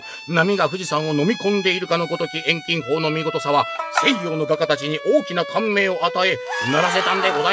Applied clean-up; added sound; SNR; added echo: none; Bowed string instrument; 12 dB; none.